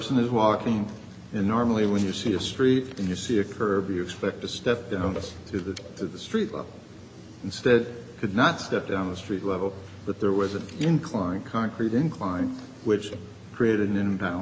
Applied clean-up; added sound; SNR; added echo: none; Bowed string instrument; 11 dB; none.